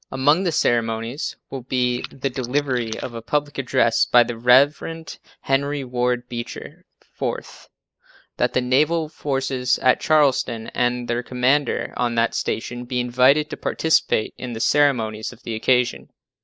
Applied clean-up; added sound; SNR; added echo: neural mask model Resemble Enhance denoiser.